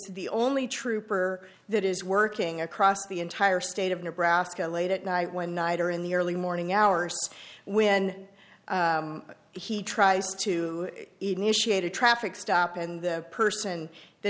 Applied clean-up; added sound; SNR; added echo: none; none; none; none.